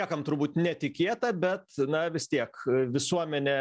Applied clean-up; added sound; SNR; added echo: none; none; none; none.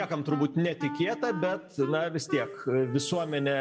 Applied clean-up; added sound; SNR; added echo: none; Wind instrument, woodwind instrument; 12 dB; reverberation time 1.1 s.